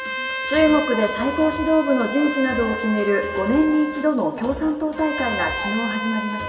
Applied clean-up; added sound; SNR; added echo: none; Trumpet; 8 dB; reverberation time 2.1 s.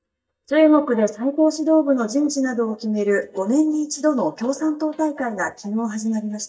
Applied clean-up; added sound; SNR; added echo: neural mask model DeepFilterNet 3.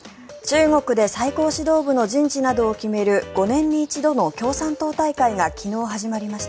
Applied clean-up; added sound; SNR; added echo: none; none; none; none.